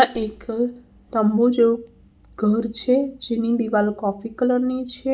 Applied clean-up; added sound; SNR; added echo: none; none; none; none.